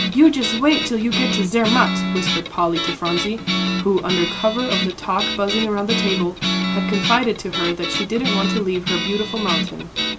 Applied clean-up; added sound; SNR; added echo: none; Guitar; 2 dB; none.